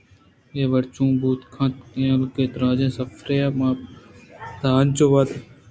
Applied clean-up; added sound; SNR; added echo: none; none; none; none.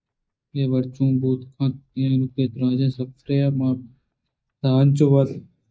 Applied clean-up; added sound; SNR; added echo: neural mask model DeepFilterNet 3.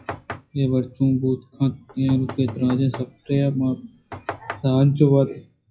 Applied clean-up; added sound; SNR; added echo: classical method WPE with log-MMSE.